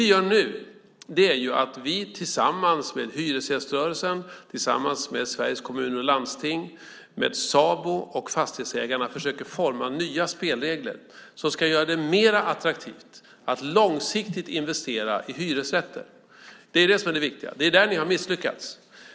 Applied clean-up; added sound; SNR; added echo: none; none; none; none.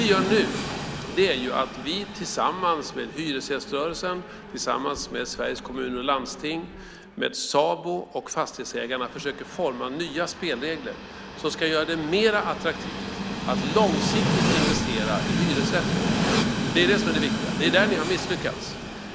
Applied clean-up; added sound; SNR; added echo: none; Train; 2 dB; none.